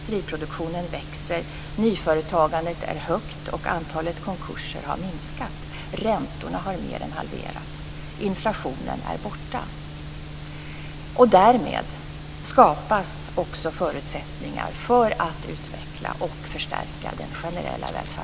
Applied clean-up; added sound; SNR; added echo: none; none; none; none.